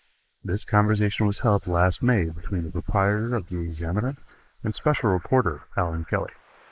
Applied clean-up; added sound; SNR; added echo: neural mask model Resemble Enhance denoiser.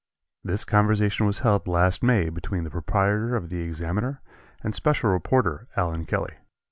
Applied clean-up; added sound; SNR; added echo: none; none; none; none.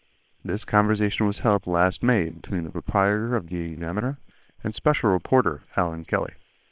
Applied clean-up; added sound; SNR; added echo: neural separator model SepFormer WHAM!.